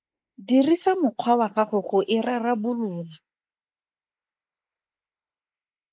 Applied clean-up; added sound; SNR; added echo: neural mask model Resemble Enhance denoiser.